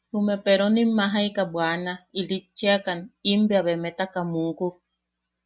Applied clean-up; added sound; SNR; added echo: none; none; none; none.